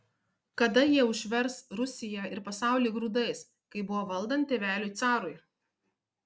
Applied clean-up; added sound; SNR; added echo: none; none; none; none.